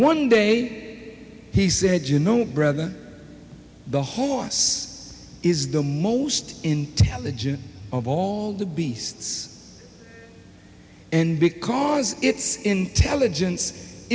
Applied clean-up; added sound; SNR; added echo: none; none; none; none.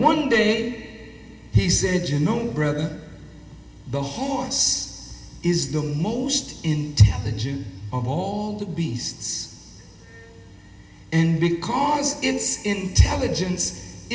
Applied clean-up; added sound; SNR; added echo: none; none; none; reverberation time 0.9 s.